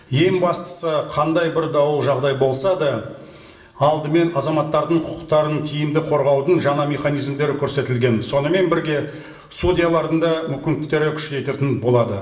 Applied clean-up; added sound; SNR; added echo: none; none; none; reverberation time 0.7 s.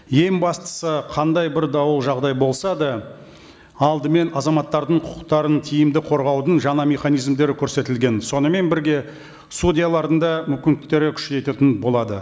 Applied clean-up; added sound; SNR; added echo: none; none; none; none.